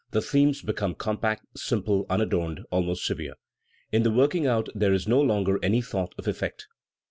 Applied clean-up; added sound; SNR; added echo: none; none; none; none.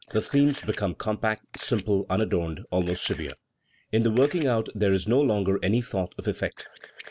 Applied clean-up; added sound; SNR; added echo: neural mask model Resemble Enhance denoiser.